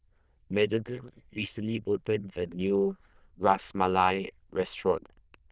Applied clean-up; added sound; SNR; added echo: neural diffusion model UNIVERSE++.